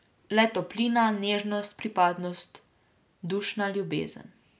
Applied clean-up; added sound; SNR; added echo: none; none; none; none.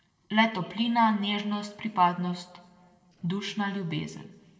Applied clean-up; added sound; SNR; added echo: neural separator model SepFormer DNS4.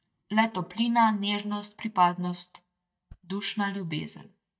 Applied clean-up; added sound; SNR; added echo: neural mask model DeepFilterNet 3.